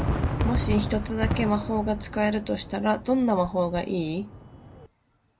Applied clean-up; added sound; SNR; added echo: none; Fireworks; 4 dB; none.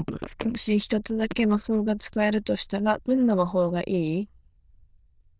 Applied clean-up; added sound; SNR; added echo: neural diffusion model UNIVERSE++.